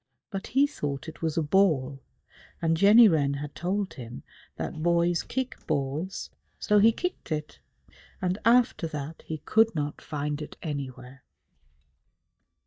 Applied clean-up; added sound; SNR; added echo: neural mask model DeepFilterNet 3.